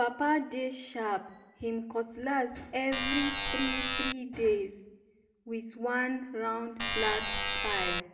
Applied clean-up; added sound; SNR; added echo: none; Alarm; -3 dB; reverberation time 0.7 s.